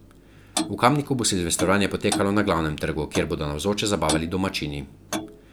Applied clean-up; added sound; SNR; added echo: none; Clock; 9 dB; none.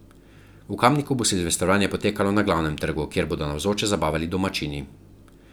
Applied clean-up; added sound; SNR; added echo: none; none; none; none.